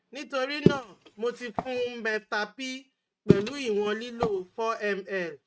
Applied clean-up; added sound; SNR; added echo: neural mask model RNNoise.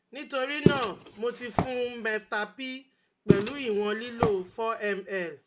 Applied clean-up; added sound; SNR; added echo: none; Walk, footsteps; -1 dB; none.